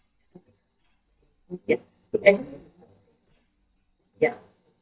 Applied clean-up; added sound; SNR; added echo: neural mask model DeepFilterNet 3.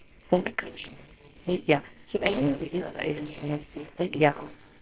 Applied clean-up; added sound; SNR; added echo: neural separator model SepFormer WHAMR!.